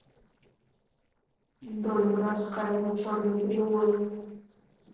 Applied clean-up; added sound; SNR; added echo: neural separator model SepFormer DNS4.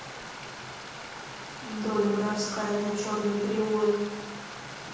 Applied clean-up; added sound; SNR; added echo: none; Stream; 10 dB; reverberation time 1.3 s.